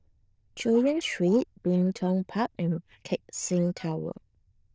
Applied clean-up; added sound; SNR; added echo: neural diffusion model UNIVERSE++.